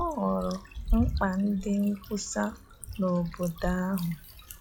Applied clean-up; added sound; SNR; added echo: classical method log-MMSE.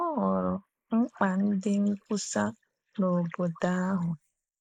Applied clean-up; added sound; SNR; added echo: neural mask model Resemble Enhance denoiser.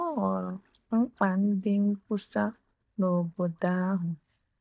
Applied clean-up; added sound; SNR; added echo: neural mask model DeepFilterNet 3.